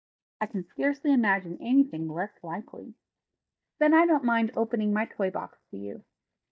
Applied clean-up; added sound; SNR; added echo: neural mask model DeepFilterNet 3.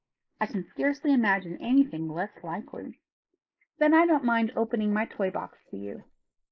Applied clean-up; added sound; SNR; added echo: neural mask model Resemble Enhance denoiser.